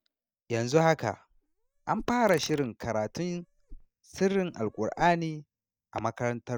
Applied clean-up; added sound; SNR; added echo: neural mask model DeepFilterNet 3.